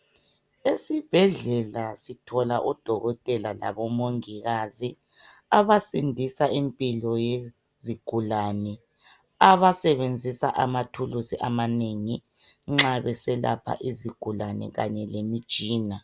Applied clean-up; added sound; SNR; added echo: none; none; none; none.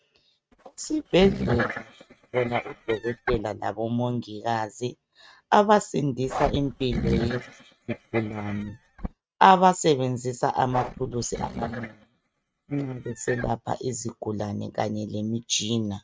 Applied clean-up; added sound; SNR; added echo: neural mask model RNNoise.